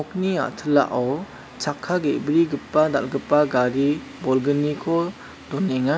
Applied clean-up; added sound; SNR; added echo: none; none; none; none.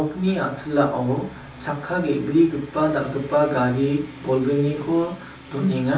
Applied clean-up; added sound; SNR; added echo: none; none; none; reverberation time 0.3 s.